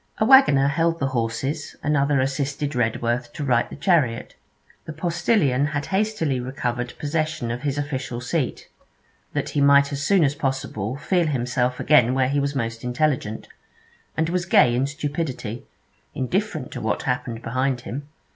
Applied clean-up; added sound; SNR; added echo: none; none; none; none.